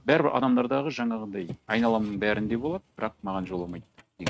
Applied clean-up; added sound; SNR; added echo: neural mask model RNNoise.